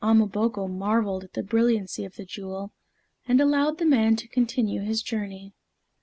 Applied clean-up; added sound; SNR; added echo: none; none; none; none.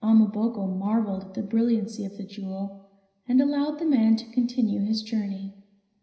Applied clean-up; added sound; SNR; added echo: none; none; none; reverberation time 0.9 s.